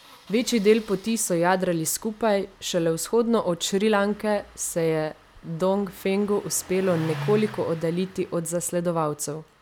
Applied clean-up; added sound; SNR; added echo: none; Engine starting; 18 dB; none.